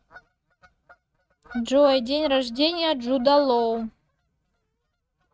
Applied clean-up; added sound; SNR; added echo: neural mask model RNNoise.